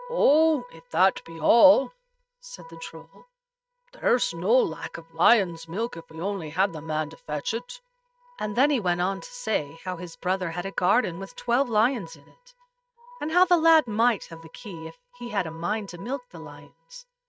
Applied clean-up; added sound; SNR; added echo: neural mask model RNNoise.